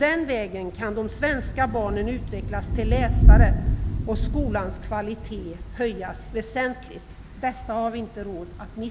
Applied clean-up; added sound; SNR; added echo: none; Thunder / Rain; -5 dB; none.